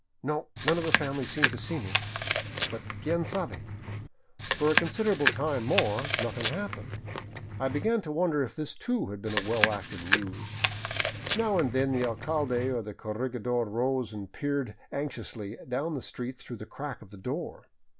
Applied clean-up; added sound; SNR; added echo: none; Chewing, mastication; 0 dB; none.